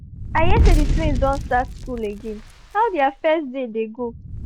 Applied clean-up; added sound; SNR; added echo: none; Fire; -2 dB; none.